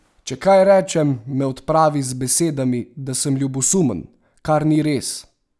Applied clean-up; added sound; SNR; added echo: none; none; none; none.